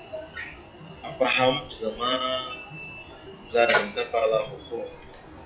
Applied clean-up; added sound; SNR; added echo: classical method WPE with log-MMSE.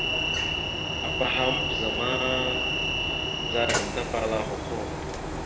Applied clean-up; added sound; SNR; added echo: none; Train; -3 dB; reverberation time 0.9 s.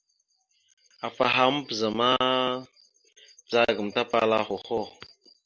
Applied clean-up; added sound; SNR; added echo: none; none; none; none.